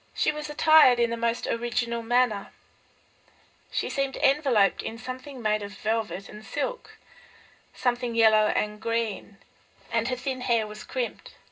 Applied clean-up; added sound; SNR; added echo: none; none; none; reverberation time 0.2 s.